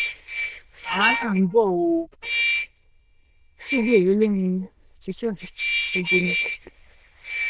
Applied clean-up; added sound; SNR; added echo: neural diffusion model UNIVERSE++.